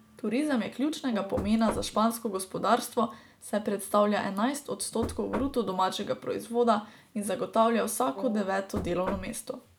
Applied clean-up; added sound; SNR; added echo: none; Wind instrument, woodwind instrument + Knock; 10 dB; none.